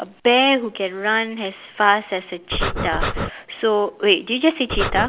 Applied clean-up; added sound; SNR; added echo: none; Breathing; 2 dB; none.